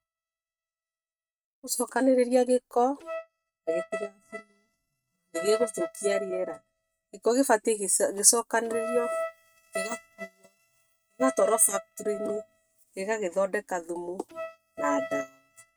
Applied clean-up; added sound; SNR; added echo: neural mask model RNNoise.